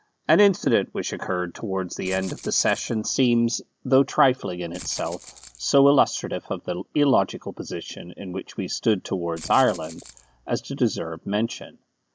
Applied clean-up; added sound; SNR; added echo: none; Rattle (instrument); 18 dB; none.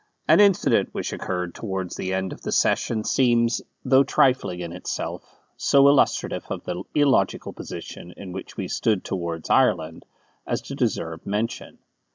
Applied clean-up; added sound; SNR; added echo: none; none; none; none.